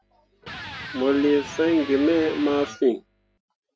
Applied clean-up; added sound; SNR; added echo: none; Electric guitar; 14 dB; none.